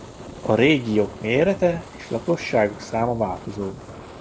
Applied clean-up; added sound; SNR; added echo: none; Fire; 16 dB; none.